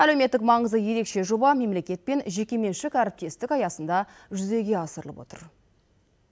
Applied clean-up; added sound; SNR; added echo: none; none; none; none.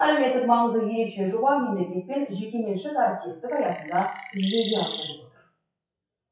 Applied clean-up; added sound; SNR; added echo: classical method WPE with log-MMSE.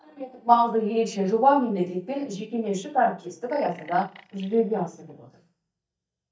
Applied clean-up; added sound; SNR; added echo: neural mask model DeepFilterNet 3.